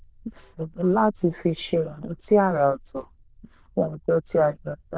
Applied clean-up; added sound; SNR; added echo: neural diffusion model UNIVERSE++.